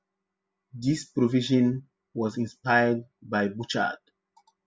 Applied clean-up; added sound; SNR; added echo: none; none; none; none.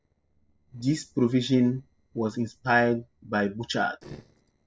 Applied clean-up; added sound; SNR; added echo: neural separator model SepFormer DNS4.